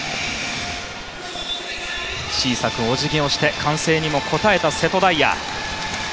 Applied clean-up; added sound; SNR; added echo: none; Crackle; 20 dB; none.